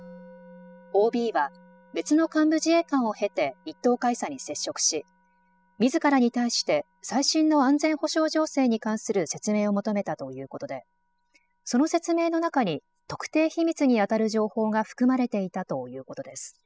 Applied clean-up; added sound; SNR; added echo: classical method spectral subtraction.